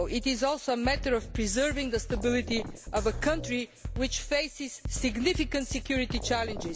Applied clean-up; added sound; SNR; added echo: none; Drum kit; 7 dB; none.